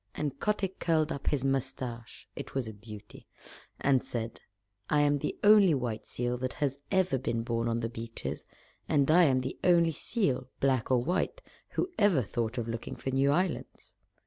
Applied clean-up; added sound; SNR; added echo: none; none; none; none.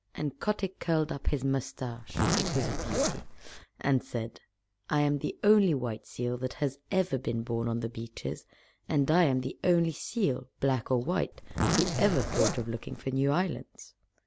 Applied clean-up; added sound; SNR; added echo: none; Zipper (clothing); 1 dB; none.